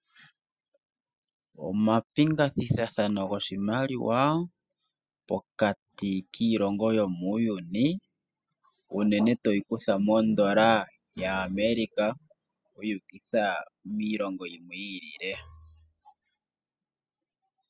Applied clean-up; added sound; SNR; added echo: classical method spectral subtraction.